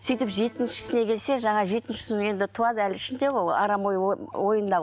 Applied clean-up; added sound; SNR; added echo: none; Accordion; 20 dB; none.